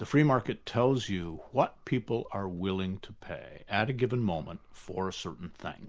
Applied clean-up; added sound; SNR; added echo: none; none; none; none.